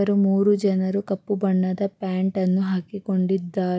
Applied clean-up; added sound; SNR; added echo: none; none; none; none.